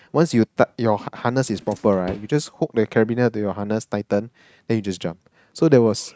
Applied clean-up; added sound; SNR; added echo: neural mask model RNNoise.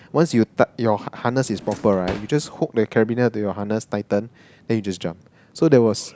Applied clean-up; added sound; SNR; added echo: none; Drawer open or close; 15 dB; none.